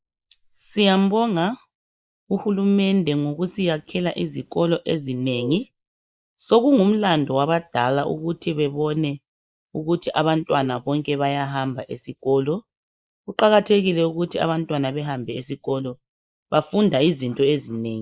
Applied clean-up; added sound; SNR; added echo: neural mask model Resemble Enhance denoiser.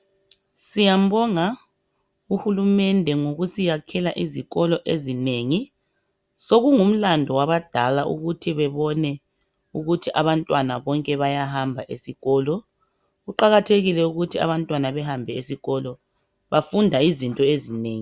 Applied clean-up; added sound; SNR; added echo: none; none; none; none.